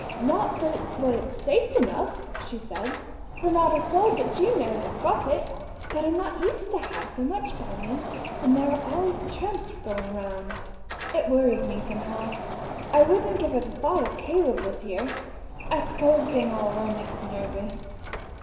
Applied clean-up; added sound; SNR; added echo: none; Door; 8 dB; reverberation time 2.1 s.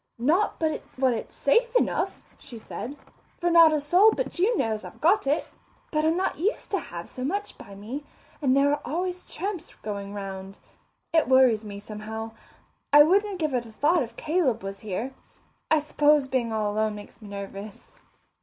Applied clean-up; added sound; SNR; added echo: none; none; none; none.